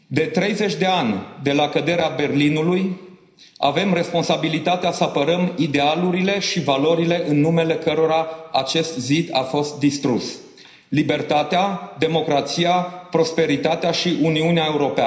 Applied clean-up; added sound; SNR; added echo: none; none; none; reverberation time 0.9 s.